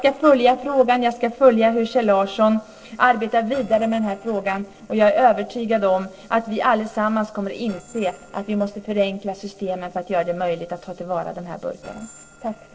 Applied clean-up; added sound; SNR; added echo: neural separator model SepFormer DNS4.